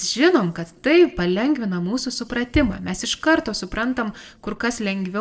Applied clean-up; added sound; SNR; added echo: neural separator model SepFormer DNS4.